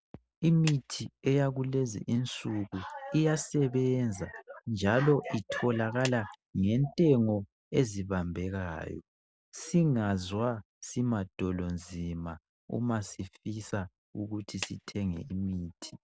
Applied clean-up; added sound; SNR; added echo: none; Clapping; 16 dB; none.